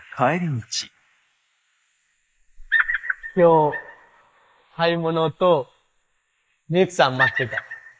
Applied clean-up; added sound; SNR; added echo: neural mask model Resemble Enhance denoiser.